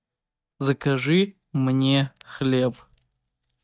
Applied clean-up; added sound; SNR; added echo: neural mask model DeepFilterNet 3.